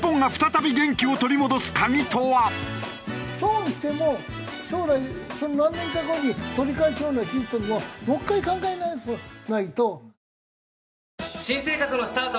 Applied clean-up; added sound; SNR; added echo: none; none; none; none.